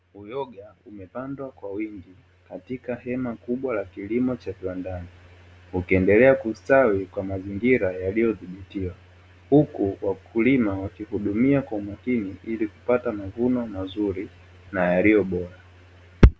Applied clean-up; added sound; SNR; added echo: none; none; none; none.